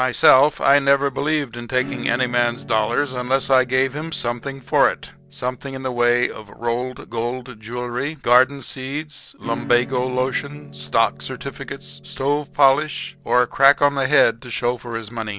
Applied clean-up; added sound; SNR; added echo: none; Acoustic guitar / Strum; 19 dB; none.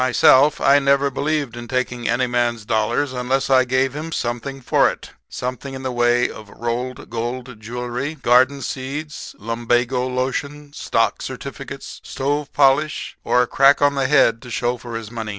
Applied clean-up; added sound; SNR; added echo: none; none; none; none.